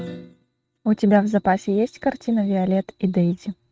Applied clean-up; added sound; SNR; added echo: neural mask model RNNoise.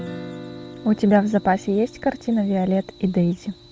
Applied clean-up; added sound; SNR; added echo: none; Guitar; 17 dB; none.